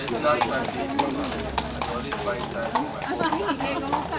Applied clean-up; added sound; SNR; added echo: none; Livestock, farm animals, working animals; -5 dB; reverberation time 0.2 s.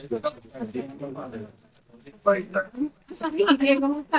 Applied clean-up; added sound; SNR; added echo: neural mask model DeepFilterNet 3.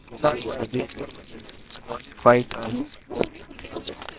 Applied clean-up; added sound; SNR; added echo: neural separator model SepFormer WHAMR!.